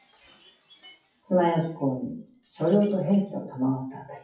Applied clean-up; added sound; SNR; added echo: classical method WPE with log-MMSE.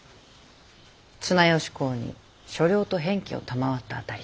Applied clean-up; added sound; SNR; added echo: none; none; none; none.